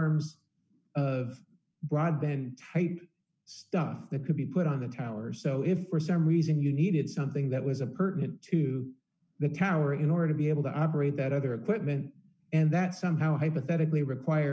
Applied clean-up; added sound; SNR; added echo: none; none; none; none.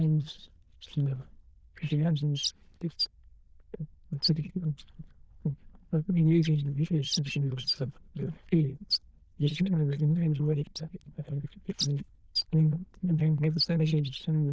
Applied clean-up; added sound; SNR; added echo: neural diffusion model UNIVERSE++.